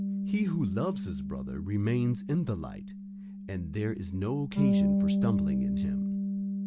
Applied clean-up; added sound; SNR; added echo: none; Bass guitar; -2 dB; none.